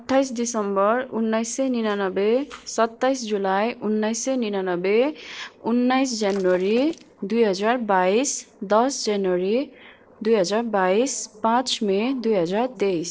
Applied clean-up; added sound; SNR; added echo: neural separator model SepFormer DNS4.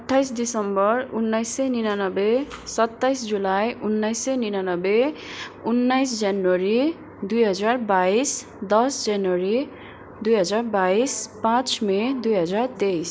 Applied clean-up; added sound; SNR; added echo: none; none; none; none.